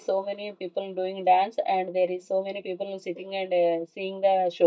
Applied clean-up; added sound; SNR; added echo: neural mask model DeepFilterNet 3.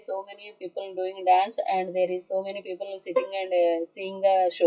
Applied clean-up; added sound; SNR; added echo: classical method WPE with log-MMSE.